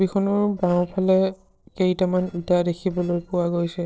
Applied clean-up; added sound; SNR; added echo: neural separator model SepFormer DNS4.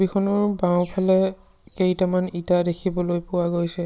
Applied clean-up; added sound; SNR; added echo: none; none; none; none.